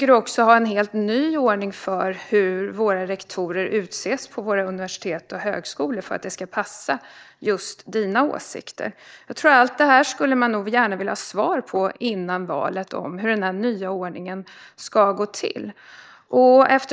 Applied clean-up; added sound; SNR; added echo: neural mask model DeepFilterNet 3.